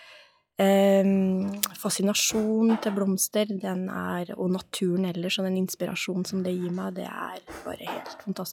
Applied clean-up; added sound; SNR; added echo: classical method log-MMSE.